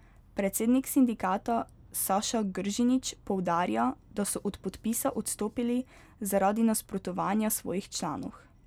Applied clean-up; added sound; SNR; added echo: none; none; none; none.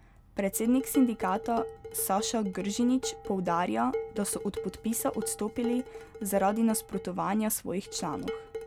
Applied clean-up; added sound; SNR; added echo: none; Dishes, pots, and pans; 11 dB; none.